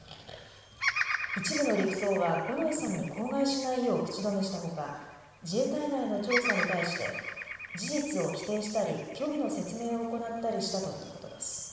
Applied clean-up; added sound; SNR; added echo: none; Bird vocalization, bird call, bird song; 7 dB; reverberation time 1.3 s.